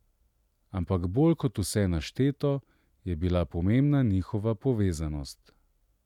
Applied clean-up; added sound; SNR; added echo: none; none; none; none.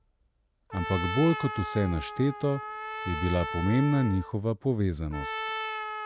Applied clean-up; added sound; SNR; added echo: none; Trumpet; 8 dB; none.